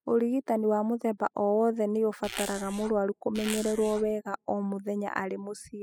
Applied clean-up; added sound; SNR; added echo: classical method spectral subtraction.